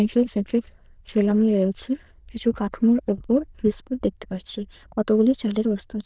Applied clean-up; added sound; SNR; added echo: neural diffusion model UNIVERSE++.